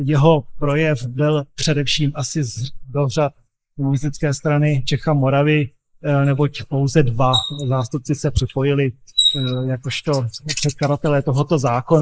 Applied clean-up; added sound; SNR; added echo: neural mask model Resemble Enhance denoiser.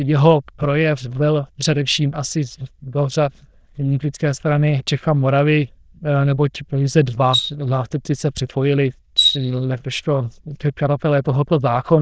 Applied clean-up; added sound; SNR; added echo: neural diffusion model UNIVERSE++.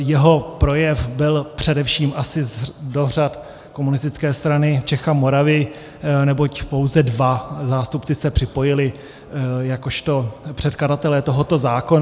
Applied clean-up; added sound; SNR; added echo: none; none; none; none.